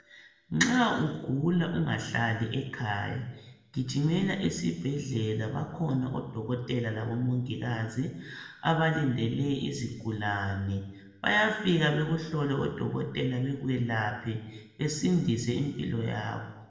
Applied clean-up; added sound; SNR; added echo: none; none; none; reverberation time 0.9 s.